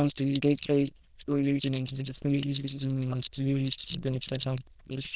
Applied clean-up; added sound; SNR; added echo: neural diffusion model UNIVERSE++.